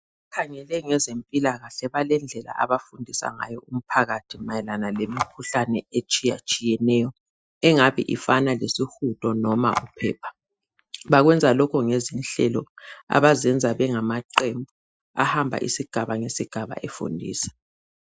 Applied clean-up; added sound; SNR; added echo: classical method Wiener filter.